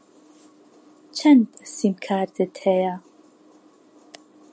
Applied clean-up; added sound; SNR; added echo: none; none; none; none.